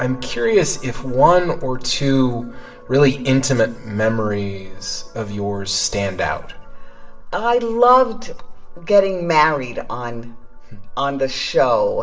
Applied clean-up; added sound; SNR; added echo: none; none; none; reverberation time 0.6 s.